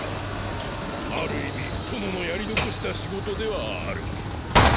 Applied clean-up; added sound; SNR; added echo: none; Sliding door / Train; -4 dB; none.